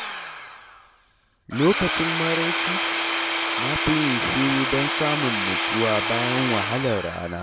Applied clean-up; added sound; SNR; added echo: none; Tools / Domestic sounds, home sounds; 0 dB; none.